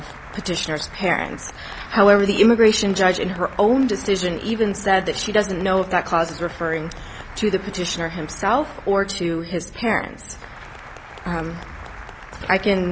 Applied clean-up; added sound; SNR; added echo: none; Applause; 19 dB; none.